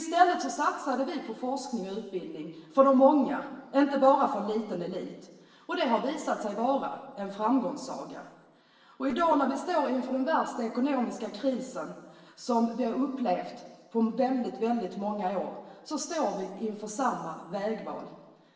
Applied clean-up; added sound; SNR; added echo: none; none; none; reverberation time 1.2 s.